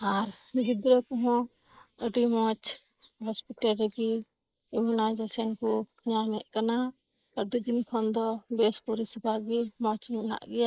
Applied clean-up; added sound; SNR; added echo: neural mask model Resemble Enhance denoiser.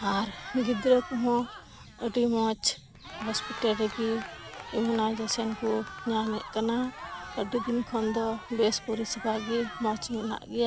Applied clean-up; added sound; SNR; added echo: none; Cheering; 13 dB; none.